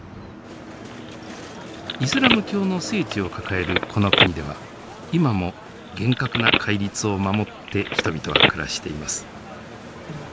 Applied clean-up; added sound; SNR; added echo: none; Telephone; 1 dB; none.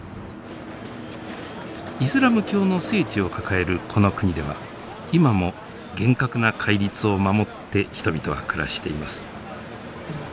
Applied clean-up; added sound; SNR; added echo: none; none; none; none.